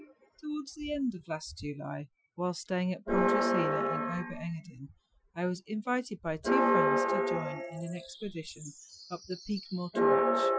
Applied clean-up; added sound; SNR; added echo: classical method Wiener filter.